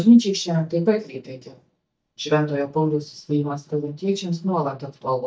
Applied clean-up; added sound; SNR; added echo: neural mask model DeepFilterNet 3.